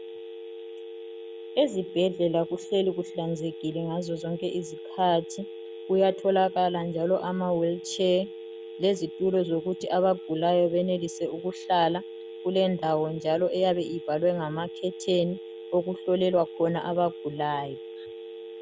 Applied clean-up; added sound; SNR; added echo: none; Telephone; 13 dB; none.